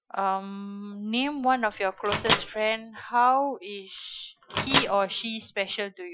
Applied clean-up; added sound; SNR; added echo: classical method Wiener filter.